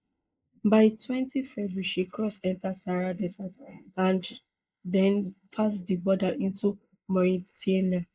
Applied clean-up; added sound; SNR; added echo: neural mask model Resemble Enhance denoiser.